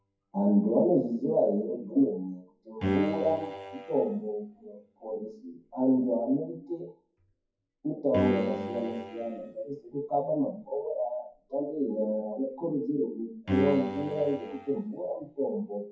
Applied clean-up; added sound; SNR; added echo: classical method WPE with log-MMSE.